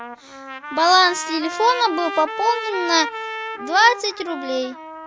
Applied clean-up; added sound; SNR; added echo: none; Trumpet; 9 dB; none.